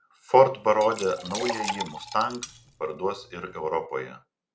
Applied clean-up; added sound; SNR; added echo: none; Liquid + Cutlery, silverware; 11 dB; none.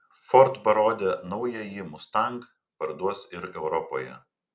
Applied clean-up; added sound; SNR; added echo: none; none; none; none.